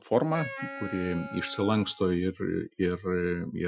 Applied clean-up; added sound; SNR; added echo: classical method Wiener filter.